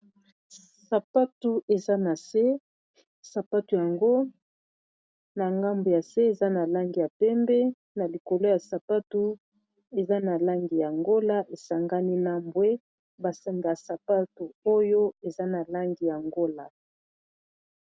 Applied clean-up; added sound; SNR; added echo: none; none; none; none.